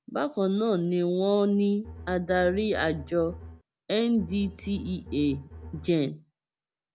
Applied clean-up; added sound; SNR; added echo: none; Bowed string instrument; 15 dB; none.